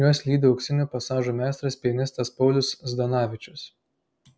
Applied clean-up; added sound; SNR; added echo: none; none; none; none.